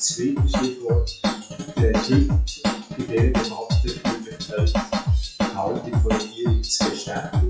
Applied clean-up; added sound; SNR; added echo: classical method WPE with log-MMSE.